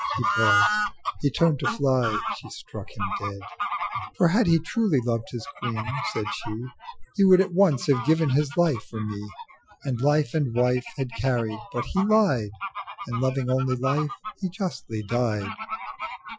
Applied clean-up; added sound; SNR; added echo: classical method Wiener filter.